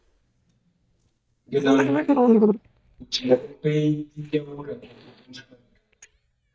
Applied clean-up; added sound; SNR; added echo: neural mask model DeepFilterNet 3.